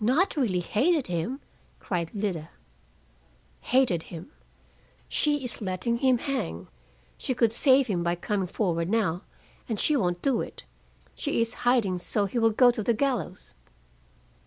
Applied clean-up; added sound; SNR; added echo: none; none; none; none.